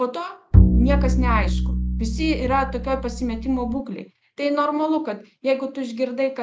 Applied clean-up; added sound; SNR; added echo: none; Bowed string instrument; -5 dB; none.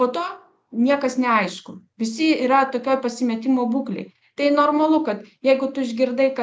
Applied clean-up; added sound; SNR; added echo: none; none; none; none.